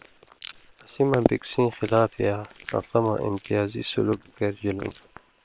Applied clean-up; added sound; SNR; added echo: neural separator model SepFormer WHAM!.